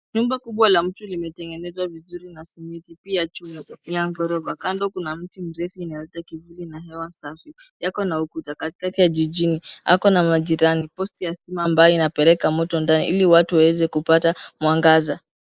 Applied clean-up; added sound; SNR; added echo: neural mask model Resemble Enhance denoiser.